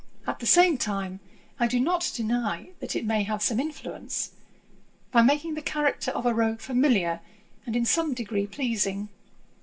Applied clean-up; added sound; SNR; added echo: none; none; none; reverberation time 0.2 s.